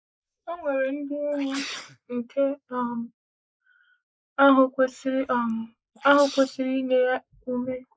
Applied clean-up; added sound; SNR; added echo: neural mask model Resemble Enhance denoiser.